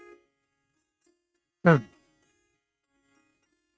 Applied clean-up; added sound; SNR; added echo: neural mask model RNNoise.